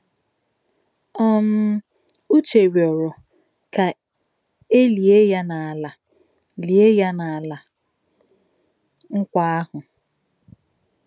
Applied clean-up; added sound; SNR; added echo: none; none; none; none.